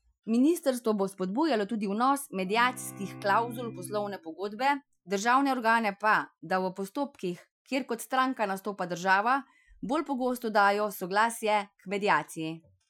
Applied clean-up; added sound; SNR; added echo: classical method Wiener filter.